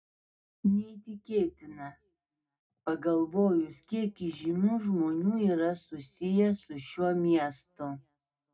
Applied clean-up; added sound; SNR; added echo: none; none; none; reverberation time 0.2 s.